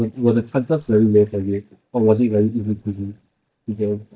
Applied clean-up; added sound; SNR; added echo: neural mask model DeepFilterNet 3.